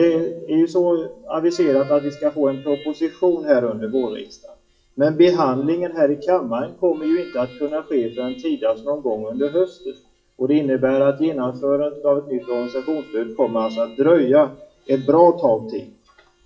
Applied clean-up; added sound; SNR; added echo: classical method WPE with log-MMSE.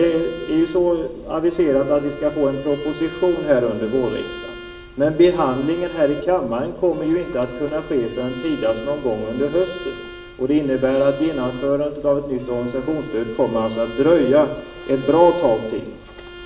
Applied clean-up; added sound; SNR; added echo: none; Bowed string instrument; 16 dB; reverberation time 1.3 s.